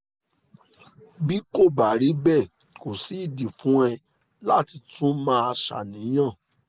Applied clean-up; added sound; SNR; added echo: none; none; none; none.